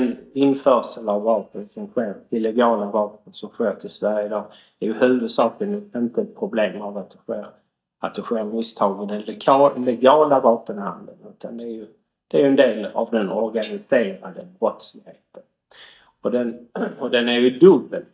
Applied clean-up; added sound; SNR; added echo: neural mask model DeepFilterNet 3.